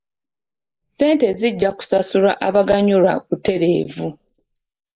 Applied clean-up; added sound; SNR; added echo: neural mask model Resemble Enhance denoiser.